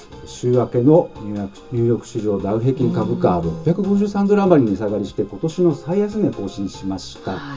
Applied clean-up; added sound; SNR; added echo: none; none; none; reverberation time 0.2 s.